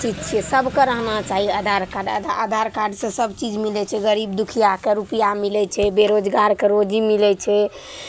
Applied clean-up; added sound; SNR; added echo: none; none; none; none.